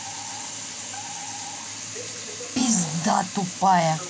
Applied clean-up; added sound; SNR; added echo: none; Alarm; 17 dB; none.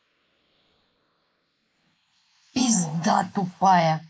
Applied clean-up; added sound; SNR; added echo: neural mask model Resemble Enhance denoiser.